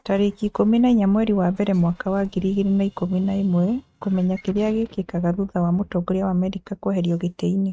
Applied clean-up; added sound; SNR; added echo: neural mask model RNNoise.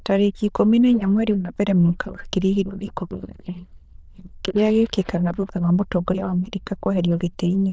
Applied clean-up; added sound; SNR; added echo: neural diffusion model UNIVERSE++.